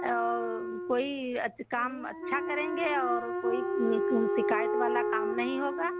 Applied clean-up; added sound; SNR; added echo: none; Dog + Wind instrument, woodwind instrument; 0 dB; none.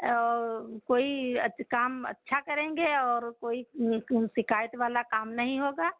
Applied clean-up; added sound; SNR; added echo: none; none; none; none.